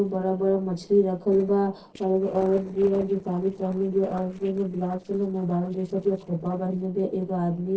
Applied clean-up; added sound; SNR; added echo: neural separator model SepFormer DNS4.